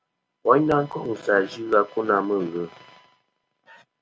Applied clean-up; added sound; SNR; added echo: none; none; none; none.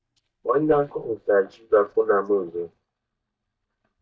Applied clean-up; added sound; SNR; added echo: neural mask model DeepFilterNet 3.